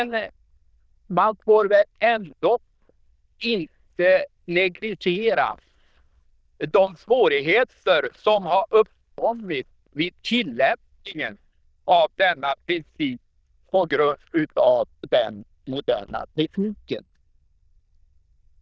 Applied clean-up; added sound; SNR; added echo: neural diffusion model UNIVERSE++.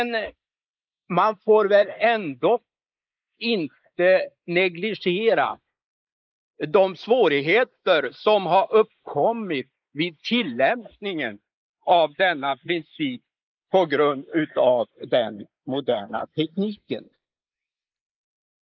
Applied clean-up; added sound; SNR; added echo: neural mask model Resemble Enhance denoiser.